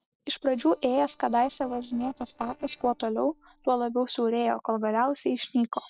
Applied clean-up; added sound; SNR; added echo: neural separator model SepFormer DNS4.